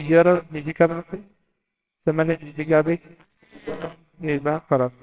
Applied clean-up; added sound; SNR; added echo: neural separator model SepFormer WHAMR!.